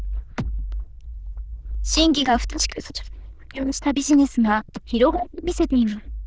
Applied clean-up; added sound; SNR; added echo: neural diffusion model UNIVERSE++.